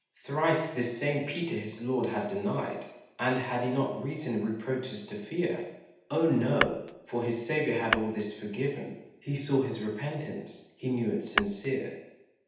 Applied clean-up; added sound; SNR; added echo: none; Tap / Glass; 2 dB; reverberation time 0.8 s.